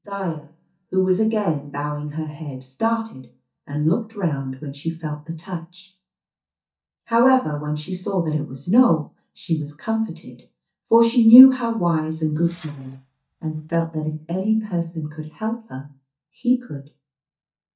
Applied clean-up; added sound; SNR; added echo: neural mask model DeepFilterNet 3.